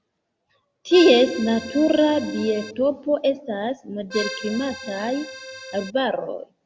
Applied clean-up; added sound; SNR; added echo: none; Accordion; 12 dB; none.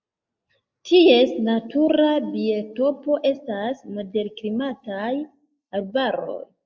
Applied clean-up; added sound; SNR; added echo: neural mask model Resemble Enhance denoiser.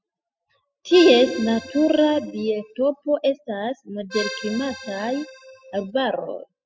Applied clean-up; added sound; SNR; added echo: classical method spectral subtraction.